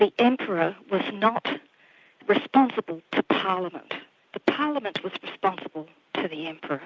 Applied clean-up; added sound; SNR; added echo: none; none; none; none.